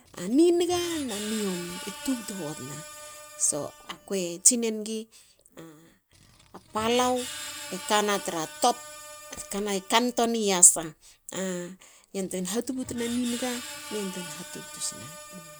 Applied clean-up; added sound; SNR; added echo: none; Screech; 14 dB; none.